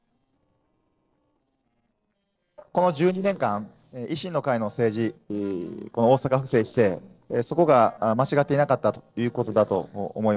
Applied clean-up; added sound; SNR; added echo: neural separator model SepFormer DNS4.